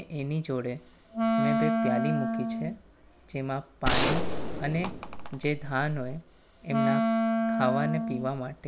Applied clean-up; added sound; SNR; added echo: none; Gunshot, gunfire + Wind instrument, woodwind instrument; -4 dB; none.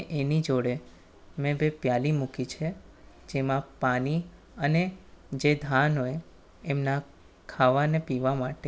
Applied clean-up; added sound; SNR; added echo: none; none; none; none.